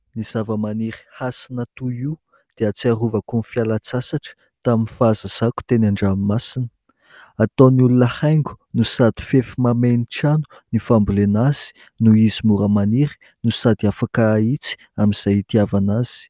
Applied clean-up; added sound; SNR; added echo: none; none; none; none.